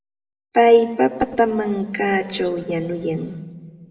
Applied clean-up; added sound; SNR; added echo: none; none; none; reverberation time 1.1 s.